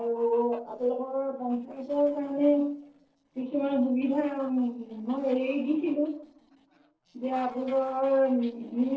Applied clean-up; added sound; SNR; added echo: neural separator model SepFormer DNS4.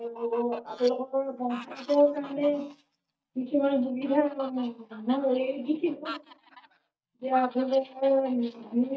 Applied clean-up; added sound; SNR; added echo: neural mask model DeepFilterNet 3.